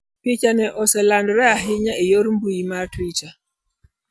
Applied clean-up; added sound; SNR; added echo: none; Burping, eructation; 18 dB; none.